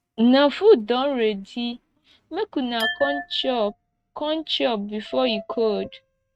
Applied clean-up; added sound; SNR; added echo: neural mask model RNNoise.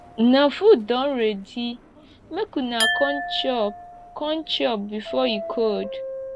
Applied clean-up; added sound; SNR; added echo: none; Glass + Subway, metro, underground; 9 dB; none.